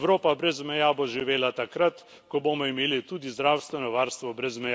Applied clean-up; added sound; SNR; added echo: none; none; none; none.